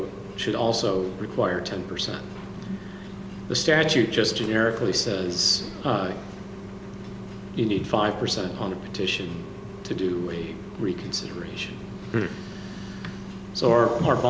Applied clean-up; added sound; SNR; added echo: none; Engine; 12 dB; none.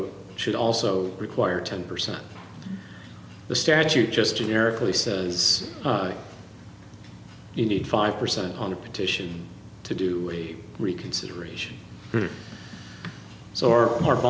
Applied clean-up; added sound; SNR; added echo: none; none; none; none.